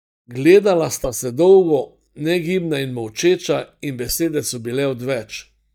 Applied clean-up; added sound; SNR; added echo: neural mask model DeepFilterNet 3.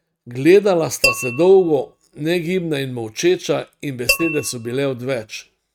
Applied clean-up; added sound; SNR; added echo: neural mask model RNNoise.